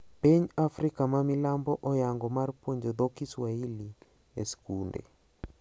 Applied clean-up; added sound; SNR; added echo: none; none; none; none.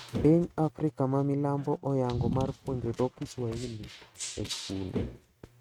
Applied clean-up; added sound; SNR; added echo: neural mask model RNNoise.